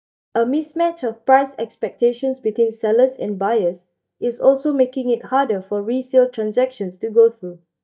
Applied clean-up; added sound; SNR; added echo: neural mask model DeepFilterNet 3.